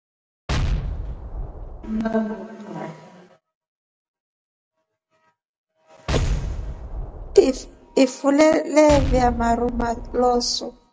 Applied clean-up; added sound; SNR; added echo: none; Explosion; 4 dB; none.